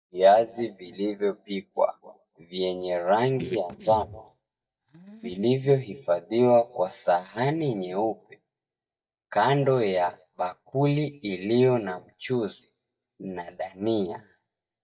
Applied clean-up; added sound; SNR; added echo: neural mask model DeepFilterNet 3.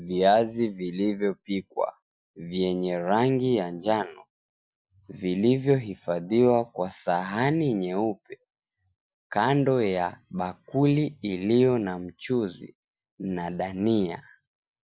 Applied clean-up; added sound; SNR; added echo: none; none; none; none.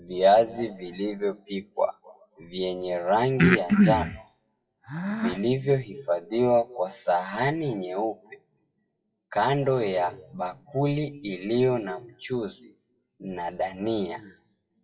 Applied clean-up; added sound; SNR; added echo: classical method WPE with log-MMSE.